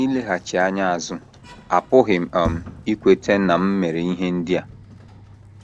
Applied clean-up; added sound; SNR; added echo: none; Sliding door; 16 dB; none.